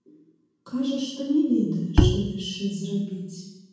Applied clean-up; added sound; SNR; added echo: none; Bowed string instrument; -4 dB; reverberation time 1.1 s.